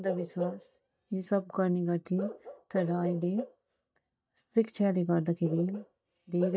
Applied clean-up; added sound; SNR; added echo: neural mask model DeepFilterNet 3.